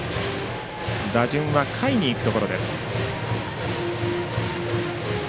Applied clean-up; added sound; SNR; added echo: none; none; none; none.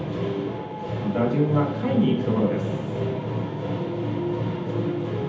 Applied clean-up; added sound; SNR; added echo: none; none; none; reverberation time 0.8 s.